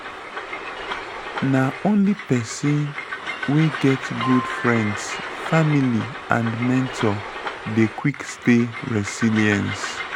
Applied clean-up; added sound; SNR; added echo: none; Train + Ringtone / Chime; 9 dB; none.